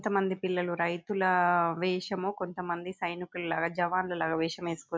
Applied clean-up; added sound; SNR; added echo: none; none; none; none.